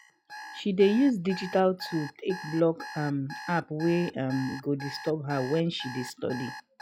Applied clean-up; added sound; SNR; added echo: classical method log-MMSE.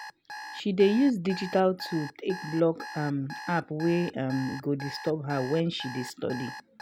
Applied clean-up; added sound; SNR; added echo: none; Alarm; 14 dB; none.